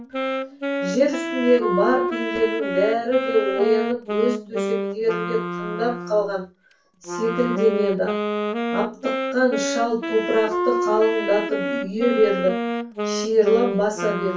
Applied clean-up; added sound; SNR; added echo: none; Wind instrument, woodwind instrument; 3 dB; reverberation time 0.3 s.